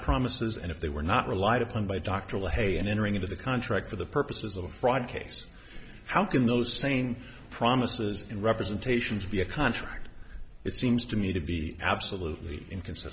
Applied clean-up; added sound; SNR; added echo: none; none; none; none.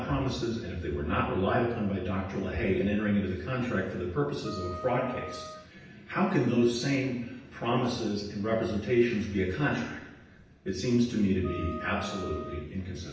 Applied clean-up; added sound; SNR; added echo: none; Wind instrument, woodwind instrument; 14 dB; reverberation time 0.9 s.